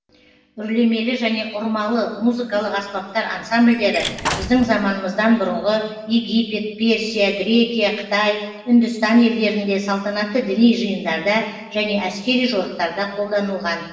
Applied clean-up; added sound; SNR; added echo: none; Squeak / Slam / Wood; 8 dB; reverberation time 1.1 s.